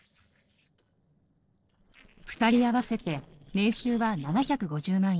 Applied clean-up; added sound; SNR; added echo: neural separator model SepFormer DNS4.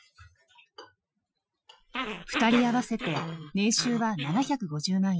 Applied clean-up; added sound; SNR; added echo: classical method Wiener filter.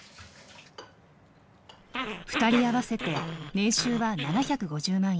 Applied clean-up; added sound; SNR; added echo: none; Growling; 7 dB; none.